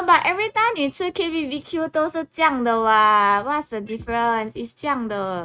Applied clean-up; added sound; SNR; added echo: neural mask model RNNoise.